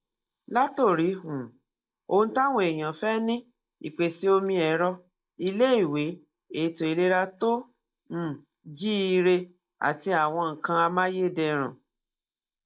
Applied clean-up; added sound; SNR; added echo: neural mask model Resemble Enhance denoiser.